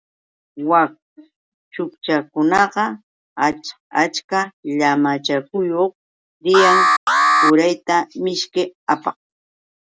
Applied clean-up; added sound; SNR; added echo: none; Alarm; -3 dB; none.